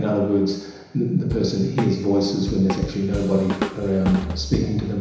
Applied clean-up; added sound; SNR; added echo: none; Drum / Drum kit; 8 dB; reverberation time 1.0 s.